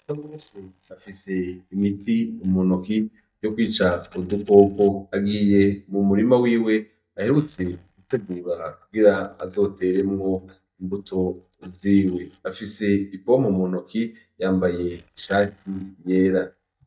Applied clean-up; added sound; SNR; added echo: neural mask model DeepFilterNet 3.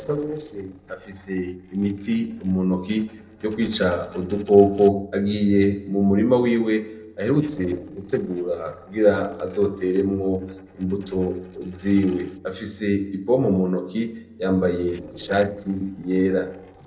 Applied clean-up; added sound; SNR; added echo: neural separator model SepFormer DNS4.